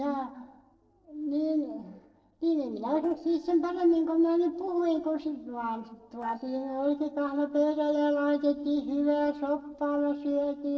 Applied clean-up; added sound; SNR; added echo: neural separator model SepFormer DNS4.